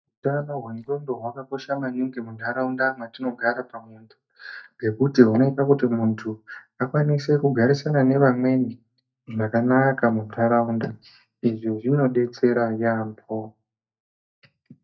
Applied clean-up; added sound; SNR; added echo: neural mask model DeepFilterNet 3.